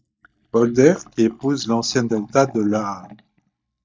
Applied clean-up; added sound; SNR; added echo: neural mask model DeepFilterNet 3.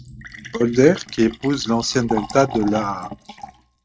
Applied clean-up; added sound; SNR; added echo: neural mask model RNNoise.